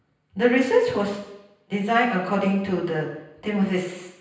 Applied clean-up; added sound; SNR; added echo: none; none; none; reverberation time 0.9 s.